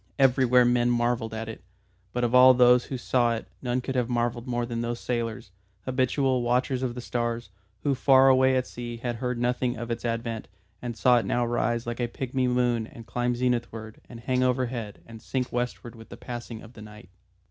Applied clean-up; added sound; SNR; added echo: none; none; none; none.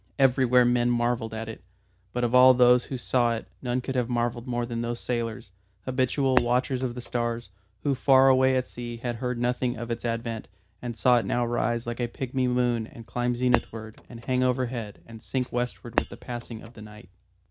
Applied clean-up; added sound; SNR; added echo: none; Shatter; 8 dB; none.